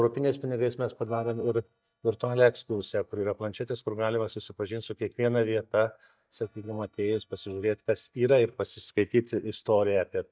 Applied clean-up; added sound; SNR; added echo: neural mask model DeepFilterNet 3.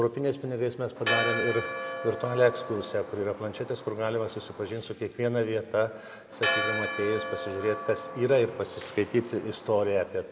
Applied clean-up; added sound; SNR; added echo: none; Church bell; 5 dB; none.